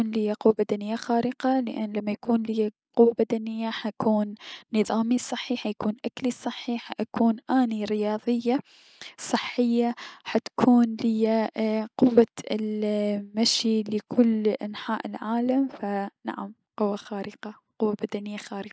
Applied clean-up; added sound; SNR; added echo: none; none; none; none.